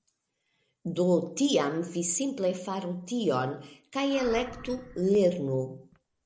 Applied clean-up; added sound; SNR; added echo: none; Animal; 17 dB; none.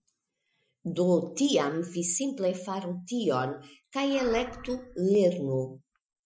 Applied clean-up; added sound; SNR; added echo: classical method Wiener filter.